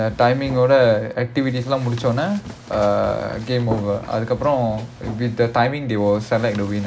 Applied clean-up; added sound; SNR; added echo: none; Run; 18 dB; none.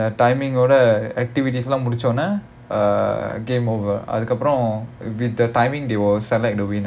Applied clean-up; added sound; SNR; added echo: none; none; none; none.